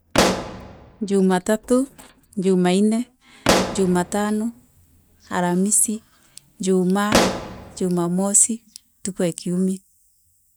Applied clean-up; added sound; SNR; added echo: none; Explosion; 2 dB; none.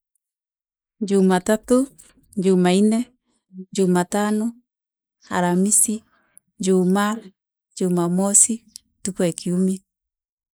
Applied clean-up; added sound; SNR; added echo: neural mask model Resemble Enhance denoiser.